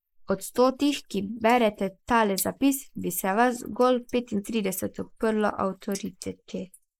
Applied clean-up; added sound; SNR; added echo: neural mask model Resemble Enhance denoiser.